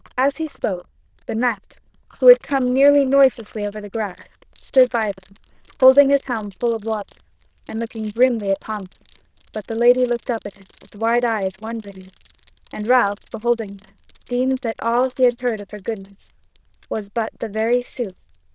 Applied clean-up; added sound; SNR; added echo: neural diffusion model UNIVERSE++.